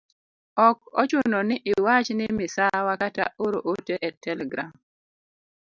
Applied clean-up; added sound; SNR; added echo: none; none; none; none.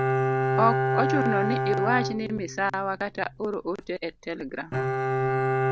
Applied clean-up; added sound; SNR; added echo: none; Bowed string instrument; -2 dB; none.